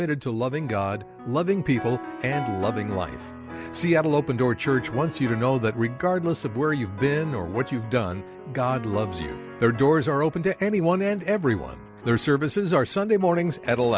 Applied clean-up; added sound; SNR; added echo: none; none; none; none.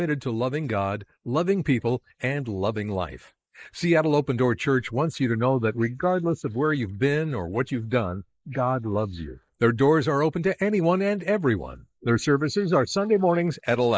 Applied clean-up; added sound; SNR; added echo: neural mask model Resemble Enhance denoiser.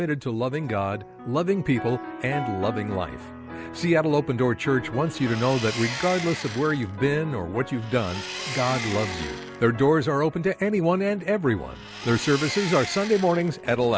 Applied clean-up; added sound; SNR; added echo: none; Engine; 11 dB; none.